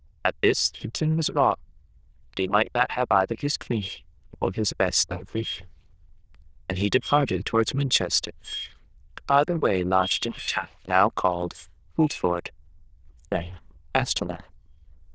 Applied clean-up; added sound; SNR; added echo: neural diffusion model UNIVERSE++.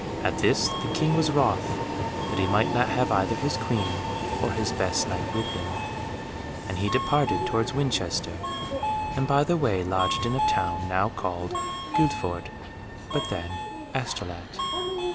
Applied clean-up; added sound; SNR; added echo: none; Subway, metro, underground; 2 dB; none.